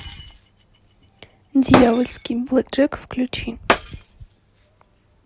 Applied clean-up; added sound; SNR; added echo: none; Shatter; 5 dB; none.